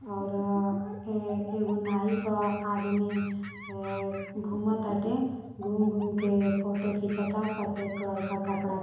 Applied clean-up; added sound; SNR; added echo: none; Animal; 17 dB; reverberation time 1.0 s.